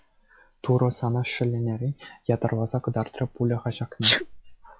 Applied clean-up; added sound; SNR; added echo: classical method log-MMSE.